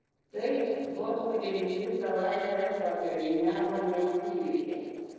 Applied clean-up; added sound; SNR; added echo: neural separator model SepFormer DNS4.